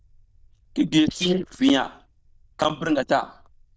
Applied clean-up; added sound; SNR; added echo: neural diffusion model UNIVERSE++.